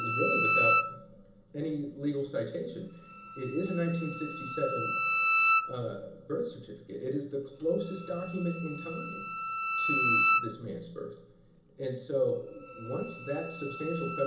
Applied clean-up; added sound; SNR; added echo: none; Bowed string instrument; -2 dB; reverberation time 0.8 s.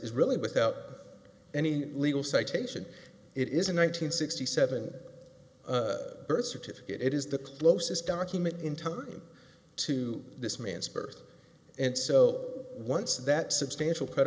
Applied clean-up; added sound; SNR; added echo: none; none; none; none.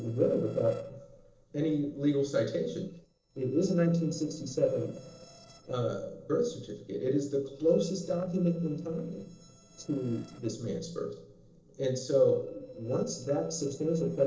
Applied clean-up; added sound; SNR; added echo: neural separator model SepFormer DNS4.